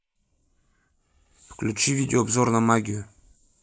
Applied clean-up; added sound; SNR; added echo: neural mask model Resemble Enhance denoiser.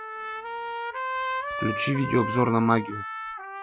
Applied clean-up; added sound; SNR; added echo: classical method Wiener filter.